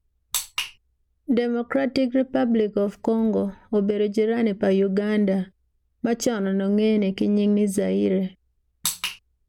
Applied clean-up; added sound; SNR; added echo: none; none; none; none.